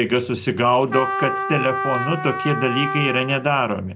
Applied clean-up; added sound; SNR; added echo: none; Trumpet; 6 dB; none.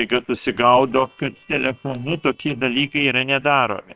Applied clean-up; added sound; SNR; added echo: neural separator model SepFormer WHAM!.